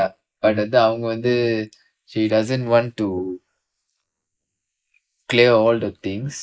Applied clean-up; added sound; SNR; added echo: neural mask model Resemble Enhance denoiser.